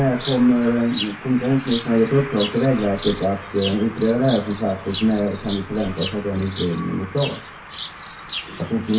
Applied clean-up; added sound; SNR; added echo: none; Bird vocalization, bird call, bird song; 10 dB; reverberation time 0.3 s.